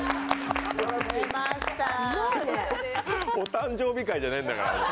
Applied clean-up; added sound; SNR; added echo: none; Keyboard (musical); 13 dB; none.